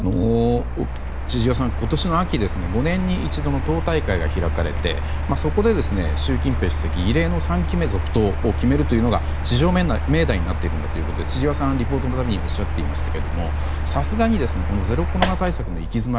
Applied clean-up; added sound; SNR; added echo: none; Mechanical fan; 0 dB; none.